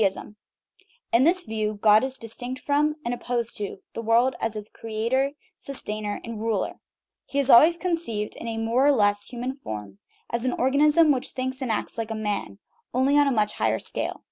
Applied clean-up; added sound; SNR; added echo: none; none; none; none.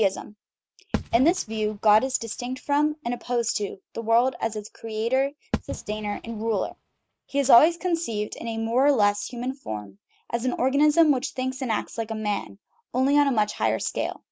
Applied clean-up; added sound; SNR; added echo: neural mask model RNNoise.